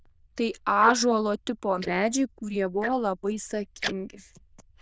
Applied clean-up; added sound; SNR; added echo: neural diffusion model UNIVERSE++.